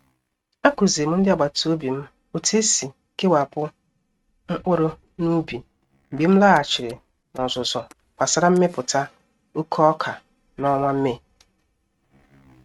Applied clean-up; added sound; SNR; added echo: neural mask model RNNoise.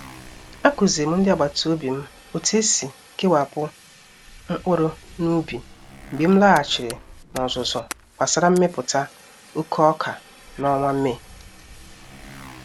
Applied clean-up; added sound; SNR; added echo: none; Fire + Motorcycle; 20 dB; none.